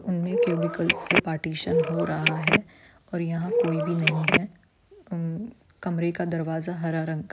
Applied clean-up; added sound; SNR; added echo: none; Telephone; -3 dB; none.